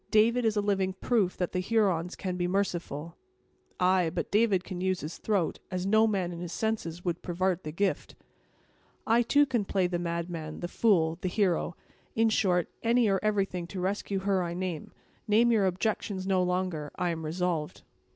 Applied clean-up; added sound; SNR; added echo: none; none; none; none.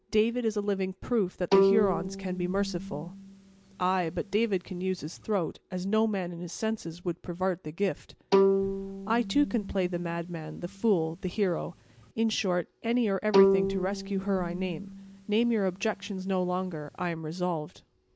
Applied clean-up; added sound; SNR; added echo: none; Bowed string instrument; 1 dB; none.